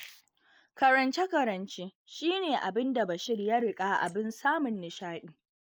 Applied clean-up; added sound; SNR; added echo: neural mask model Resemble Enhance denoiser.